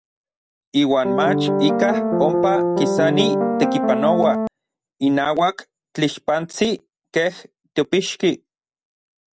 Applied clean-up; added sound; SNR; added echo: none; Piano; -2 dB; none.